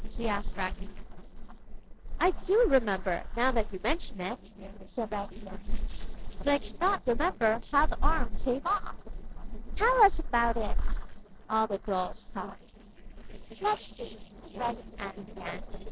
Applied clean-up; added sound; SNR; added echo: neural separator model SepFormer DNS4.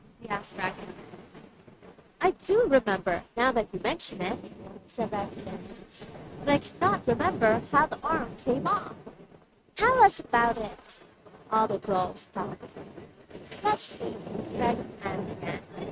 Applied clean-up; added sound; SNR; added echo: neural mask model RNNoise.